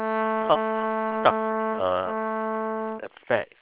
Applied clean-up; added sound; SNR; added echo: neural separator model SepFormer WHAM!.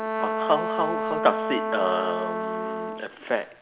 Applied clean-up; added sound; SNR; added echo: none; Brass instrument; 1 dB; none.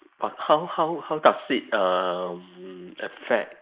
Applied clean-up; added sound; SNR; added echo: neural mask model Resemble Enhance denoiser.